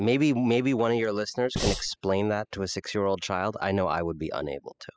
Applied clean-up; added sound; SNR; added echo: classical method spectral subtraction.